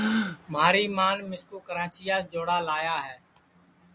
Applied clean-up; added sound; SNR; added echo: none; Gasp; 8 dB; none.